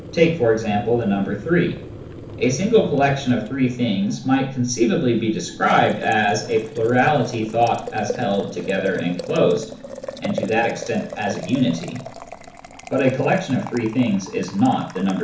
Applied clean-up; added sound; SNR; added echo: none; Boiling; 14 dB; reverberation time 0.7 s.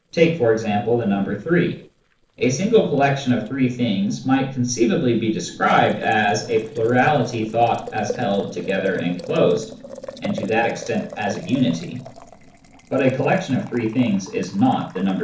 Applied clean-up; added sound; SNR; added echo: neural separator model SepFormer DNS4.